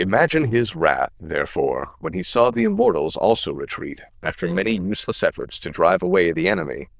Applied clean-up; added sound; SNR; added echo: neural diffusion model UNIVERSE++.